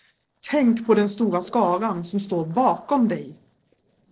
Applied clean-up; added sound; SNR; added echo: neural separator model SepFormer DNS4.